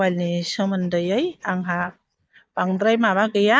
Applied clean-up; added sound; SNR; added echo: neural mask model DeepFilterNet 3.